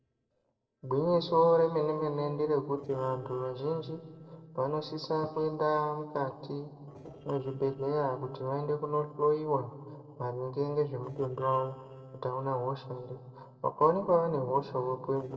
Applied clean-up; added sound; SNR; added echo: neural separator model SepFormer DNS4.